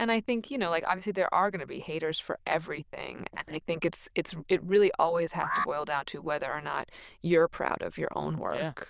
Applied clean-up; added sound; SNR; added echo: neural diffusion model UNIVERSE++.